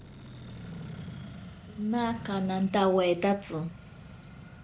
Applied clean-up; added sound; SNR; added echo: none; Accelerating, revving, vroom; 13 dB; none.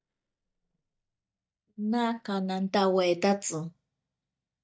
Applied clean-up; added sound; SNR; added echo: neural mask model DeepFilterNet 3.